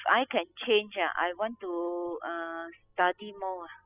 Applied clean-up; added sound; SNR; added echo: classical method spectral subtraction.